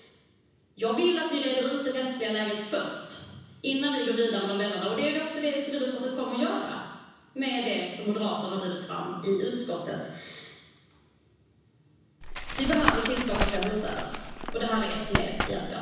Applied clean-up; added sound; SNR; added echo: none; Tap; 1 dB; reverberation time 1.1 s.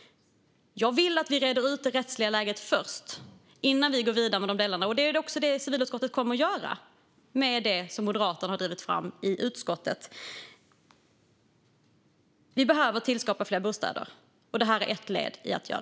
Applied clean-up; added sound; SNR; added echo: none; none; none; none.